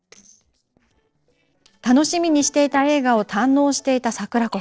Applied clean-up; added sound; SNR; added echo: neural separator model SepFormer DNS4.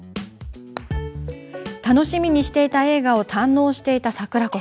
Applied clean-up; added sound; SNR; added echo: none; none; none; none.